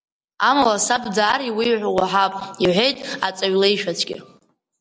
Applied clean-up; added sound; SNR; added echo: none; none; none; none.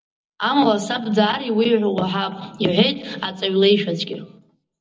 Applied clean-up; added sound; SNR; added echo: none; none; none; reverberation time 0.4 s.